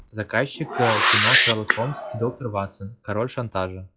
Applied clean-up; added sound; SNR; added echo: classical method log-MMSE.